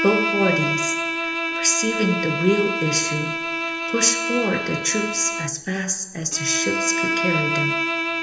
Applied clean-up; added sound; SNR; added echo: none; Bowed string instrument; 1 dB; reverberation time 0.8 s.